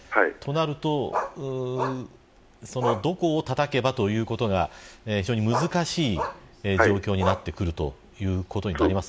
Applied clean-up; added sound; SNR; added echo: none; Bark; 8 dB; none.